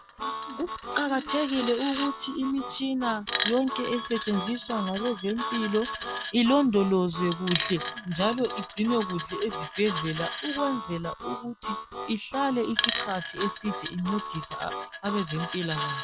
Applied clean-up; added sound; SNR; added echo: none; Harmonica + Coin (dropping); 5 dB; none.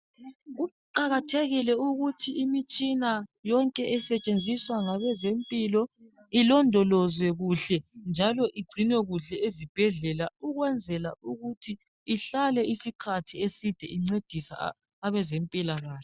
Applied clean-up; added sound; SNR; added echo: none; none; none; none.